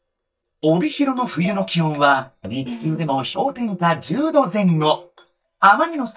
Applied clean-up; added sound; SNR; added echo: neural mask model DeepFilterNet 3.